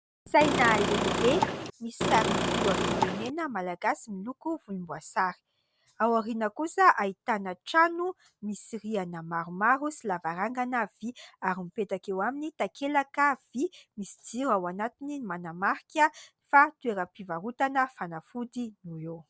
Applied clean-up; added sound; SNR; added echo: none; Engine / Car; -2 dB; none.